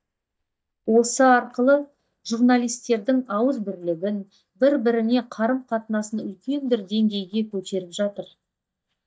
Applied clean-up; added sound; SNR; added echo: neural mask model DeepFilterNet 3.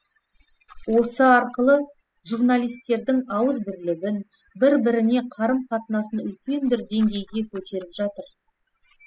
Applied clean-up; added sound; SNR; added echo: classical method spectral subtraction.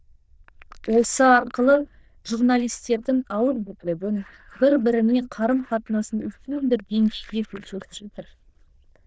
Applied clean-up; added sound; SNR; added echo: neural diffusion model UNIVERSE++.